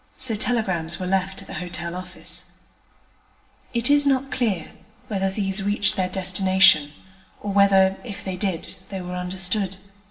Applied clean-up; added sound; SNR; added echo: none; none; none; reverberation time 0.8 s.